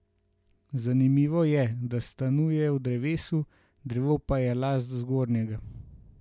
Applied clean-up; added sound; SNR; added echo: none; none; none; none.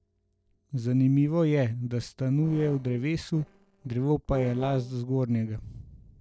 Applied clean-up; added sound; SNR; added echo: neural separator model SepFormer DNS4.